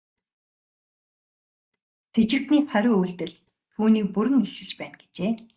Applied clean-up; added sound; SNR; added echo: neural mask model DeepFilterNet 3.